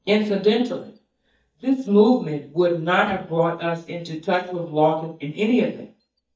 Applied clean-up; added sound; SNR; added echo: neural mask model DeepFilterNet 3.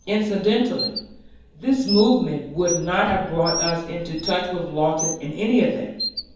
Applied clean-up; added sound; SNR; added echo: none; Bird; 11 dB; reverberation time 0.9 s.